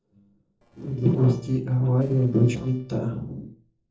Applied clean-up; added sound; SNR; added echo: neural separator model SepFormer DNS4.